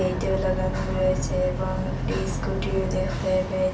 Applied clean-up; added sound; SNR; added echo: none; Boat, Water vehicle; 1 dB; reverberation time 0.2 s.